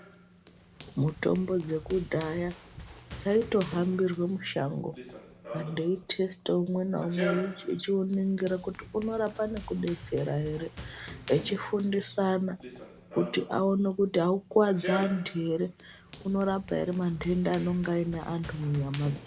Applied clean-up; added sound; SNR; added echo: none; Run; 13 dB; none.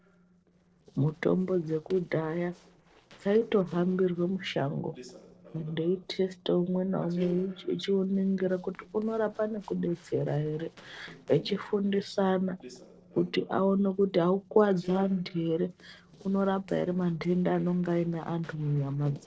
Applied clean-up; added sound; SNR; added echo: neural separator model SepFormer DNS4.